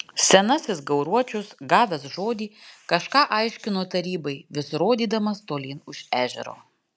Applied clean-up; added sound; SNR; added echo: none; none; none; none.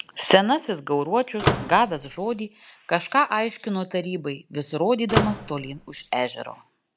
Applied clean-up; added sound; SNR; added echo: none; Slam / Microwave oven; 3 dB; none.